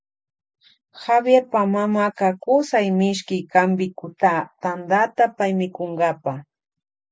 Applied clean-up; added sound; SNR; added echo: none; none; none; none.